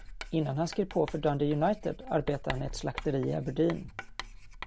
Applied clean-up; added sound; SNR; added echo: none; Writing; 11 dB; none.